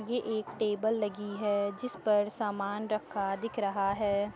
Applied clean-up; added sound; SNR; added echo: none; none; none; none.